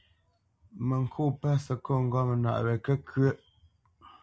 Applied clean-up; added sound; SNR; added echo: none; none; none; none.